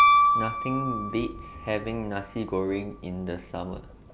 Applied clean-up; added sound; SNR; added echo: none; Piano; -4 dB; none.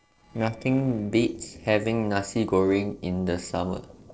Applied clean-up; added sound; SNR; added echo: neural separator model SepFormer DNS4.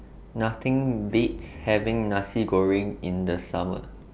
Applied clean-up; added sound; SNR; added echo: none; none; none; none.